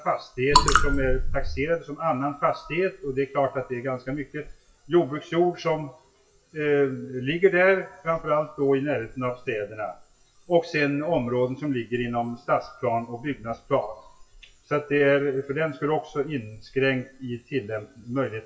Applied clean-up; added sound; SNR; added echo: classical method WPE with log-MMSE.